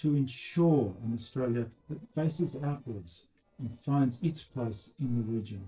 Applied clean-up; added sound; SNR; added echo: neural separator model SepFormer DNS4.